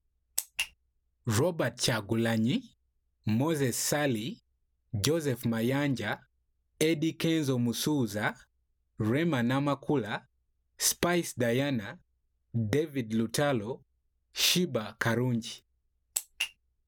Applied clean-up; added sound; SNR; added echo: none; none; none; none.